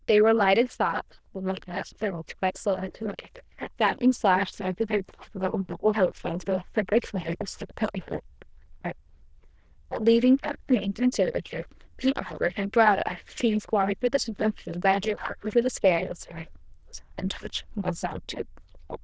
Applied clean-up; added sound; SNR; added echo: neural diffusion model UNIVERSE++.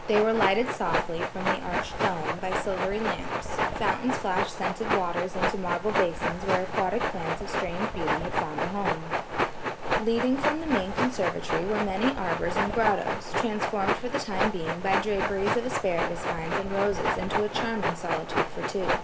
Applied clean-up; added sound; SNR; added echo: none; Train; 0 dB; none.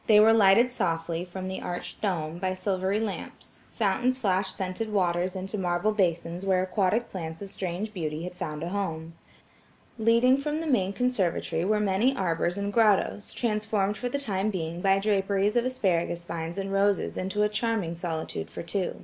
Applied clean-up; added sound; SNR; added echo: none; none; none; none.